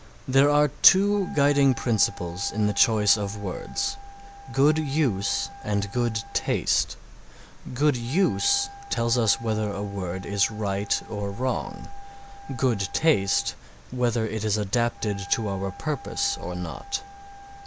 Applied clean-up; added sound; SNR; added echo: none; Wind instrument, woodwind instrument; 19 dB; none.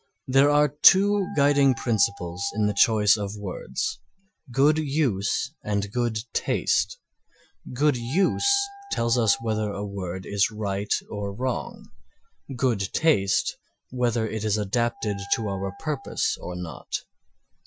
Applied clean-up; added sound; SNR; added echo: classical method Wiener filter.